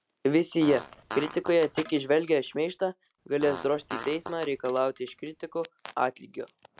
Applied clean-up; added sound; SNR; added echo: none; Fart; 14 dB; none.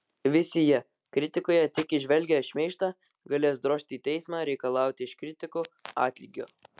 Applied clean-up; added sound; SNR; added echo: none; none; none; none.